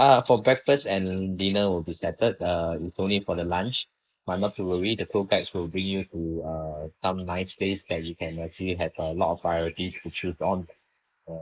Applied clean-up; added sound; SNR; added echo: neural mask model Resemble Enhance denoiser.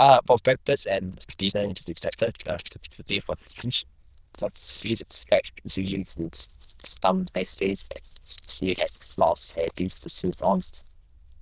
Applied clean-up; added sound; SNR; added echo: neural diffusion model UNIVERSE++.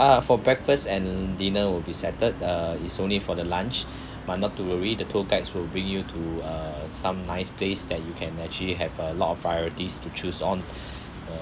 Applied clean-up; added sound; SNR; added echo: none; none; none; none.